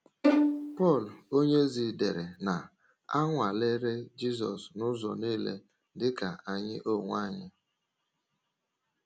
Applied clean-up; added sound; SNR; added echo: none; Bowed string instrument; -1 dB; none.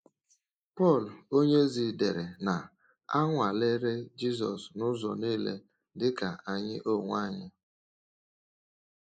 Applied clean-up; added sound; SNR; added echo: neural mask model Resemble Enhance denoiser.